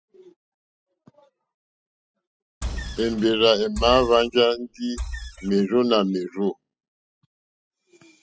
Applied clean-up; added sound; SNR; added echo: classical method spectral subtraction.